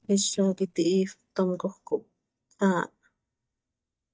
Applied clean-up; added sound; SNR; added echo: neural mask model DeepFilterNet 3.